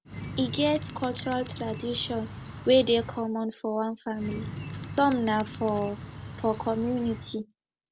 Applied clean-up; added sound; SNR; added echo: none; Bird; 10 dB; none.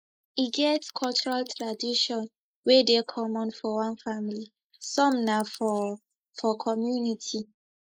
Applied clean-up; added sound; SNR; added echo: neural mask model Resemble Enhance denoiser.